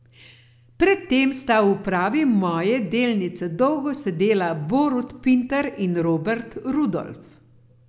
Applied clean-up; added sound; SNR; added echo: none; none; none; none.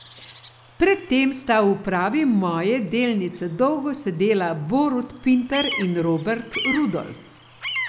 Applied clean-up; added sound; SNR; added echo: none; Bird vocalization, bird call, bird song; 13 dB; none.